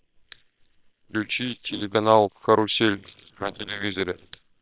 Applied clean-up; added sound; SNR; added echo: neural separator model SepFormer WHAM!.